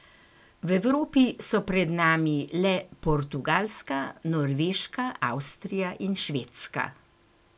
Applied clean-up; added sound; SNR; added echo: none; none; none; none.